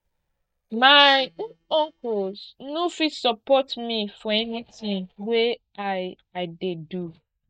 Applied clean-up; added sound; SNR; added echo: neural mask model DeepFilterNet 3.